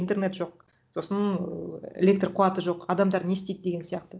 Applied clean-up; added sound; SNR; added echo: none; none; none; none.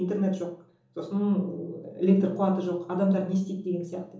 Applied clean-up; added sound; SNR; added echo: none; none; none; reverberation time 1.2 s.